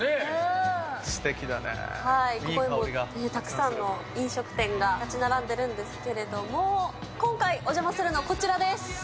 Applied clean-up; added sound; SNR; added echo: none; none; none; none.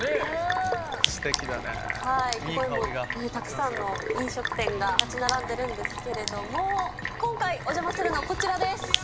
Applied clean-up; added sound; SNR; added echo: none; Sink (filling or washing); 3 dB; none.